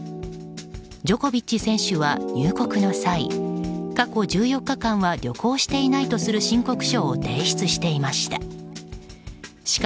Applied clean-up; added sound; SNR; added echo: none; none; none; none.